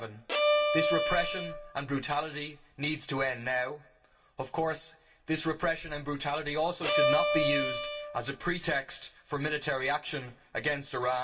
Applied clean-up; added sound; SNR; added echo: none; Bowed string instrument; -4 dB; reverberation time 0.2 s.